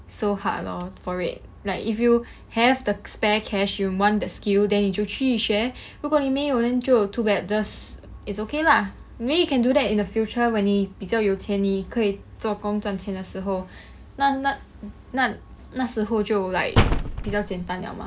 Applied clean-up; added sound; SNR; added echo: none; Slam; -1 dB; none.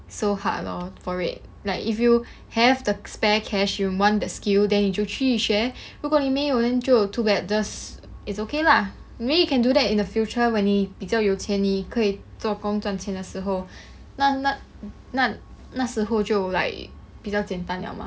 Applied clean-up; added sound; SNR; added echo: none; none; none; none.